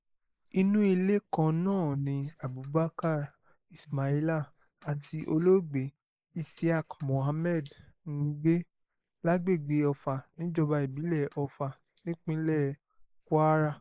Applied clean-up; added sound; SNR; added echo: neural mask model Resemble Enhance denoiser.